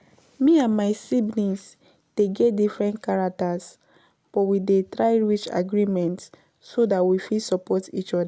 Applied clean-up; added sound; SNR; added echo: none; none; none; none.